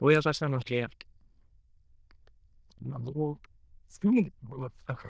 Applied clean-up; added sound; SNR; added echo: neural diffusion model UNIVERSE++.